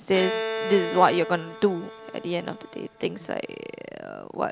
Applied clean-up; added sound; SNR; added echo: none; Bowed string instrument; 8 dB; none.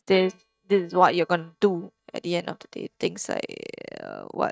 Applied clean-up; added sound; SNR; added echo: neural mask model DeepFilterNet 3.